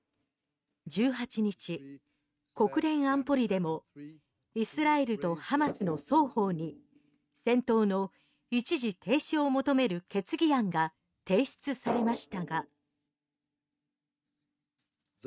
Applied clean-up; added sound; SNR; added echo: neural mask model RNNoise.